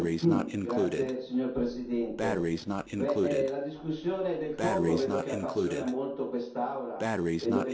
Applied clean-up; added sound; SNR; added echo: none; Breathing; 2 dB; reverberation time 0.6 s.